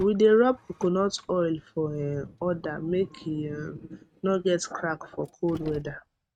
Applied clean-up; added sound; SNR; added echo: neural mask model RNNoise.